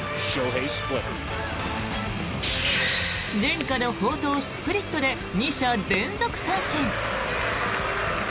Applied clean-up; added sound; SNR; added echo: none; none; none; none.